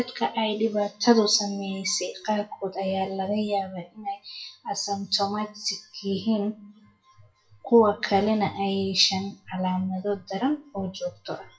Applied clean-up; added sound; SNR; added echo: classical method WPE with log-MMSE.